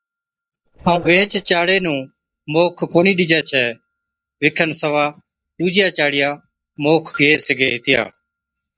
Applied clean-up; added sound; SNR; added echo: neural mask model DeepFilterNet 3.